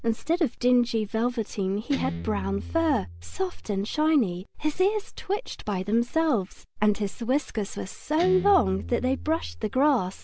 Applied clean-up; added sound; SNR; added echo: none; Guitar; 15 dB; none.